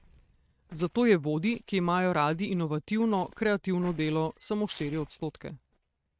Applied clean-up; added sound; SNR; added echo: neural mask model RNNoise.